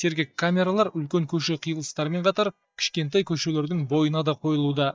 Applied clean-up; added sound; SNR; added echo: neural mask model DeepFilterNet 3.